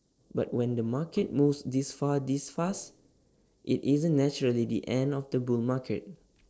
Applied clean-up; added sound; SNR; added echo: neural separator model SepFormer DNS4.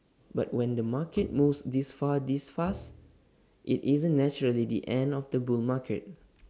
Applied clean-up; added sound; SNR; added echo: none; Bowed string instrument; 18 dB; none.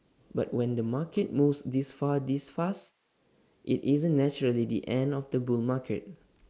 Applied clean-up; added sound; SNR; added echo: neural mask model Resemble Enhance denoiser.